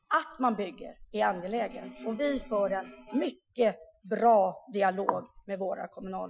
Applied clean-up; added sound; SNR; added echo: classical method Wiener filter.